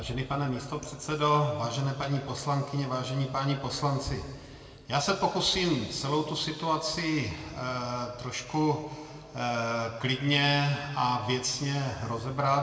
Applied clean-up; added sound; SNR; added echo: none; none; none; reverberation time 2.0 s.